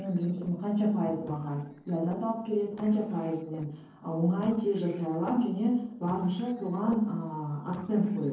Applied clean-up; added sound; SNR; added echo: neural separator model SepFormer DNS4.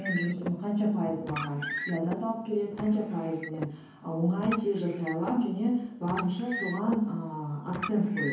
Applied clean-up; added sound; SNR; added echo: none; Car; 10 dB; reverberation time 0.7 s.